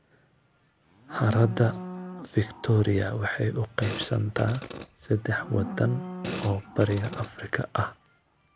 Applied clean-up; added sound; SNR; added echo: none; Fart + Livestock, farm animals, working animals; 11 dB; none.